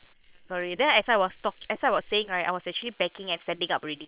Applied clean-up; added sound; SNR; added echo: neural separator model SepFormer WHAM!.